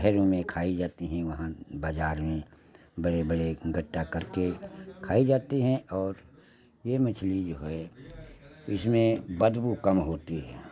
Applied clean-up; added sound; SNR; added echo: none; none; none; none.